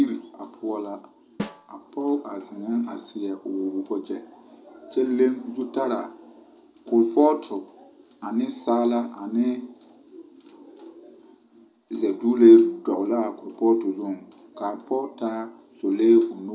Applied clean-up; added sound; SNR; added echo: none; Snare drum; 14 dB; none.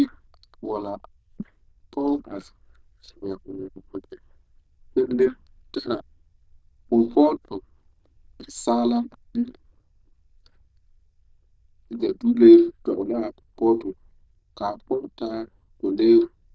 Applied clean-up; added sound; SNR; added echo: neural diffusion model UNIVERSE++.